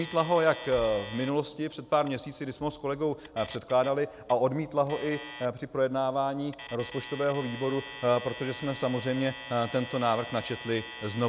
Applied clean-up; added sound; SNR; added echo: none; Alarm; 15 dB; none.